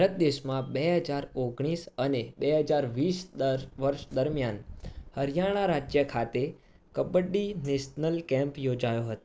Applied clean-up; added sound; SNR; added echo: none; none; none; none.